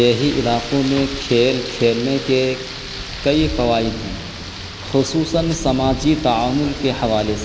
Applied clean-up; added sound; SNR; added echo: none; Rain; 10 dB; none.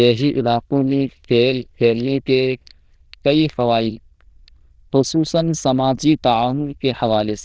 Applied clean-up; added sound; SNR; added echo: neural diffusion model UNIVERSE++.